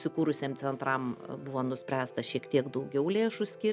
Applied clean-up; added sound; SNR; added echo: none; Piano; 18 dB; none.